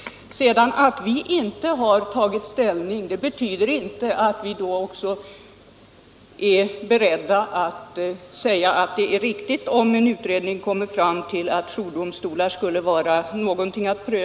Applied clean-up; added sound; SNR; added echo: none; none; none; none.